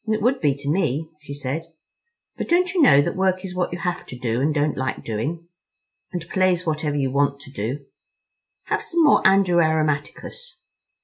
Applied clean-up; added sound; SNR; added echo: none; none; none; none.